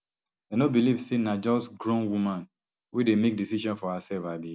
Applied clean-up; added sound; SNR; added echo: none; none; none; none.